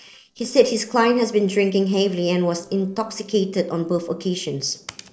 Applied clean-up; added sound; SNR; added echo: neural separator model SepFormer DNS4.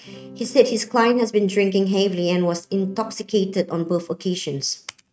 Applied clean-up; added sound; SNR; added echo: neural mask model RNNoise.